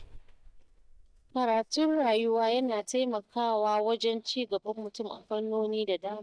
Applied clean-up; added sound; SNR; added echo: neural mask model DeepFilterNet 3.